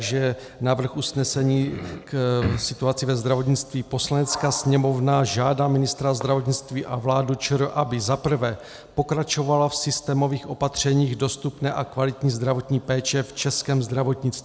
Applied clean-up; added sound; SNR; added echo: none; none; none; none.